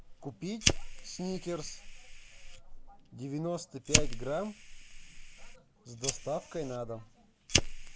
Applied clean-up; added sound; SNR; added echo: none; Fire; -4 dB; none.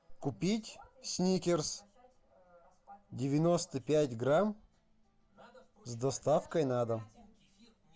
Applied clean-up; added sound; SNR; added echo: none; none; none; none.